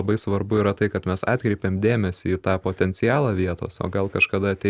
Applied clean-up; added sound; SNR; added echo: none; none; none; none.